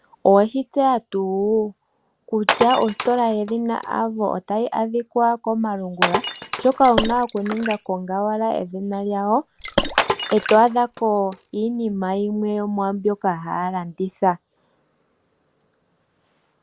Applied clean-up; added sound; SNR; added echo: none; Glass + Water / Splash, splatter; 6 dB; none.